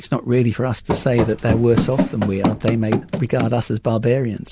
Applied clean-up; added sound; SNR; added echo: none; Run; 3 dB; none.